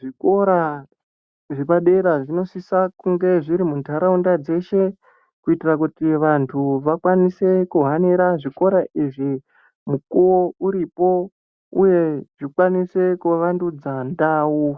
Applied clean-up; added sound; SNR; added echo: none; none; none; none.